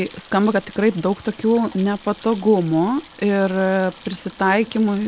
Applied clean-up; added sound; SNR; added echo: none; Sink (filling or washing) / Water tap, faucet; 19 dB; none.